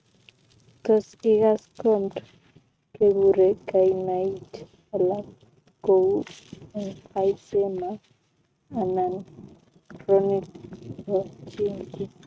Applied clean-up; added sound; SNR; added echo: neural mask model RNNoise.